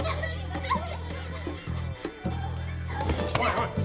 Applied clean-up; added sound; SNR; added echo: none; none; none; none.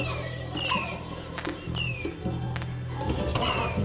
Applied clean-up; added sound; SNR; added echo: none; Fireworks; 8 dB; reverberation time 1.8 s.